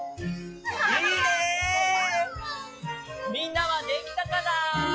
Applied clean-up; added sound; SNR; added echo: classical method log-MMSE.